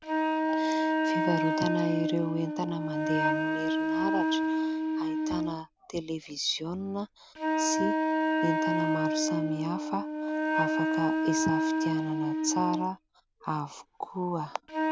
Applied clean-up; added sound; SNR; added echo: none; Wind instrument, woodwind instrument; -5 dB; none.